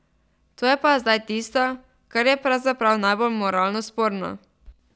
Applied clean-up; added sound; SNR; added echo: none; none; none; none.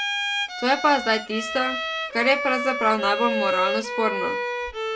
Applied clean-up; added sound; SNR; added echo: none; Bowed string instrument; 3 dB; reverberation time 0.2 s.